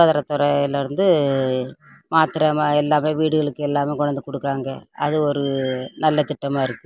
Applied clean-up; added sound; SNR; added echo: none; none; none; none.